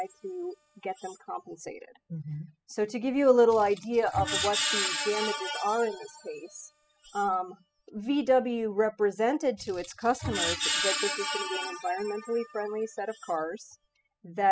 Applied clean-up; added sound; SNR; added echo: classical method spectral subtraction.